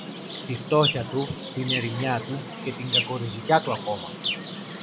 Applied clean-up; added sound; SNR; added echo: none; Chirp, tweet; 4 dB; none.